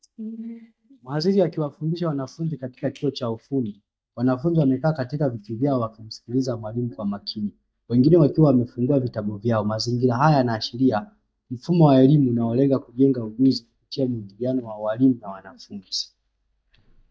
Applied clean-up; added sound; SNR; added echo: neural mask model DeepFilterNet 3.